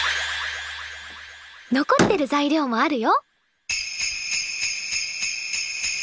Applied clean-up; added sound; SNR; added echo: none; Slam; 6 dB; none.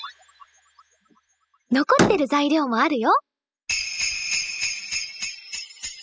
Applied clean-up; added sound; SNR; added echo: classical method spectral subtraction.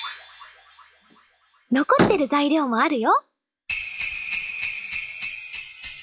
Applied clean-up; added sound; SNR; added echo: classical method log-MMSE.